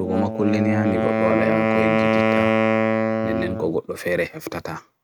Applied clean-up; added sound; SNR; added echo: neural mask model RNNoise.